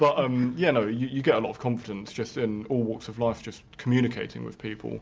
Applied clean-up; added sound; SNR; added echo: none; none; none; none.